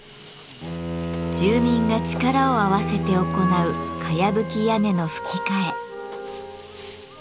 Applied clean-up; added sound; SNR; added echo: none; Bowed string instrument; 5 dB; none.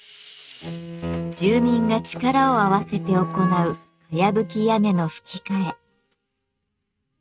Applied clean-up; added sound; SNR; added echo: neural mask model RNNoise.